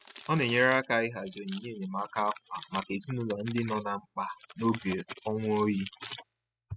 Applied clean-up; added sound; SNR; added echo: classical method spectral subtraction.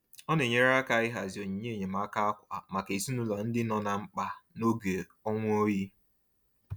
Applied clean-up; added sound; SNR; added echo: none; none; none; none.